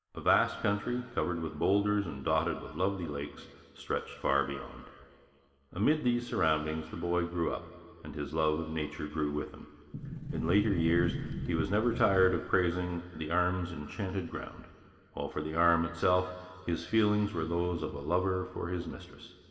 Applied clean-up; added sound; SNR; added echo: none; Sliding door; 6 dB; reverberation time 2.5 s.